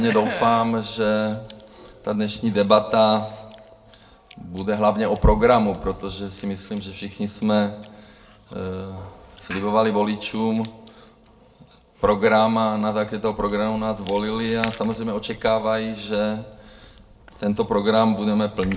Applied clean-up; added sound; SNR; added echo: none; Chewing, mastication / Cough; 19 dB; reverberation time 0.7 s.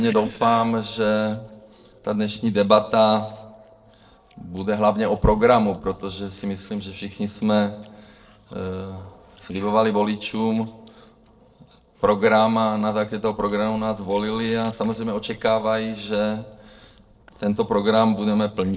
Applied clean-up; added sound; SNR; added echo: neural separator model SepFormer DNS4.